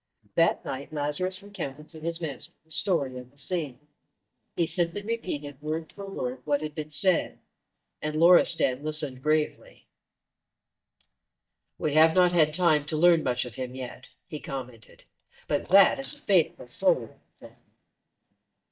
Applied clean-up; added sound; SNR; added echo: neural mask model DeepFilterNet 3.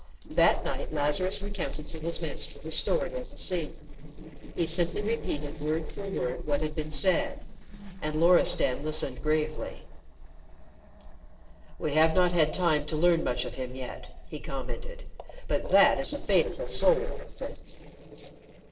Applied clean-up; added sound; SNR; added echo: neural separator model SepFormer DNS4.